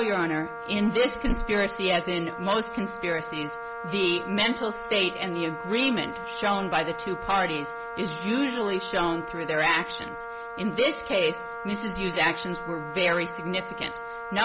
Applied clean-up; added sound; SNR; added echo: none; Wind instrument, woodwind instrument; 8 dB; none.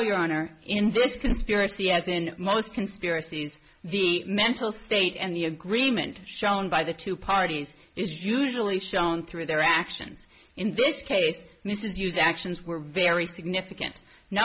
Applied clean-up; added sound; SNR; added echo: none; none; none; none.